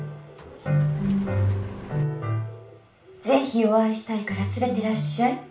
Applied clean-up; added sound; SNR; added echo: none; Engine; 13 dB; reverberation time 0.4 s.